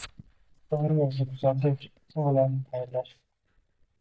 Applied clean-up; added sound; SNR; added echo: neural mask model DeepFilterNet 3.